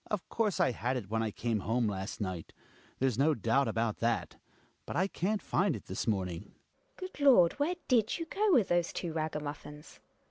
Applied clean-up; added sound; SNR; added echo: none; none; none; none.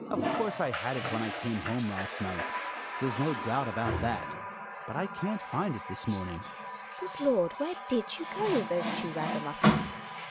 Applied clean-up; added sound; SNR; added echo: none; Water tap, faucet; 1 dB; none.